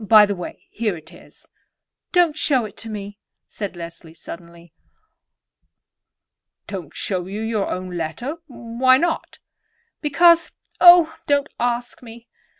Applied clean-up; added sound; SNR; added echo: none; none; none; none.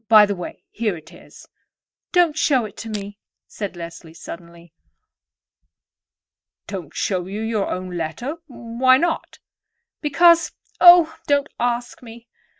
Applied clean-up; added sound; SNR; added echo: neural mask model DeepFilterNet 3.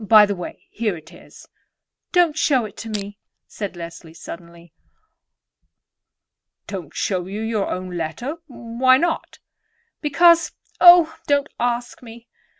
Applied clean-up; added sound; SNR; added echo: none; Crushing; 12 dB; none.